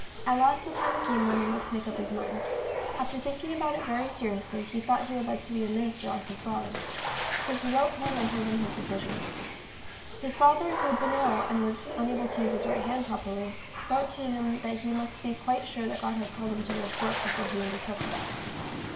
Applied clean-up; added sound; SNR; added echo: none; Water / Splash, splatter; 5 dB; reverberation time 1.5 s.